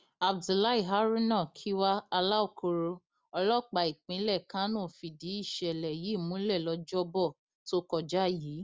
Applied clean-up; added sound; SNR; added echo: none; none; none; none.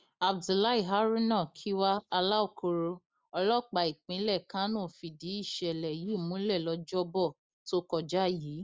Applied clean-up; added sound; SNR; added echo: neural mask model Resemble Enhance denoiser.